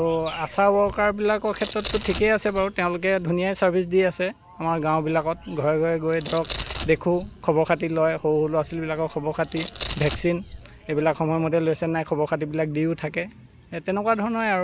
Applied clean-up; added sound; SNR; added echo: none; Domestic sounds, home sounds; 15 dB; none.